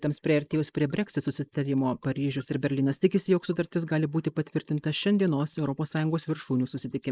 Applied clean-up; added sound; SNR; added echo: neural mask model Resemble Enhance denoiser.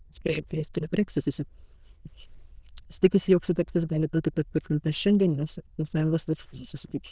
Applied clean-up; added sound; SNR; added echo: neural diffusion model UNIVERSE++.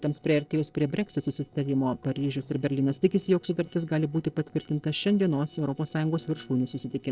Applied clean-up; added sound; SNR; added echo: neural separator model SepFormer DNS4.